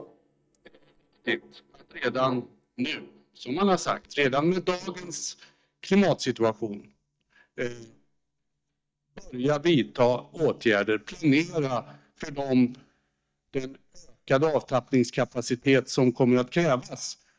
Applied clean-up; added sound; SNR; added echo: neural mask model DeepFilterNet 3.